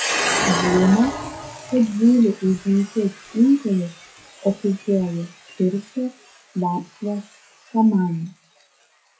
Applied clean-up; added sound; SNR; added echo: classical method WPE with log-MMSE.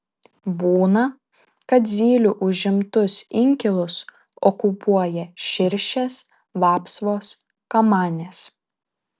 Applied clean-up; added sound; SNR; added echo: none; none; none; none.